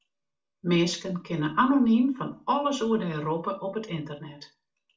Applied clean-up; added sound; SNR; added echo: none; none; none; reverberation time 0.2 s.